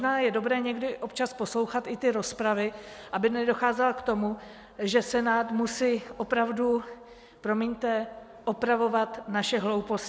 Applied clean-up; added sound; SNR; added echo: none; none; none; none.